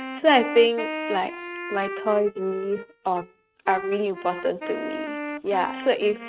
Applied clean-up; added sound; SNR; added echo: neural mask model RNNoise.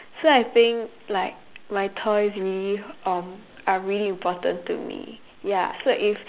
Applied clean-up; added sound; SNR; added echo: none; none; none; none.